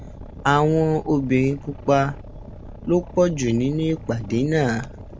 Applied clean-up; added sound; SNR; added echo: none; Boat, Water vehicle; 15 dB; none.